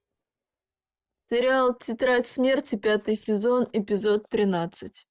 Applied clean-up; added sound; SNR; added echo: neural mask model DeepFilterNet 3.